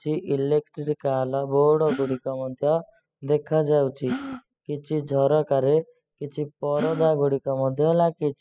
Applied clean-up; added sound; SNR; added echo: classical method spectral subtraction.